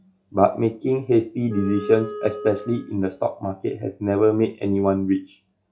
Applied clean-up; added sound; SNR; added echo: classical method log-MMSE.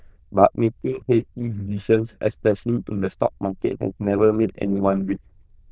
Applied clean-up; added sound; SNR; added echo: neural diffusion model UNIVERSE++.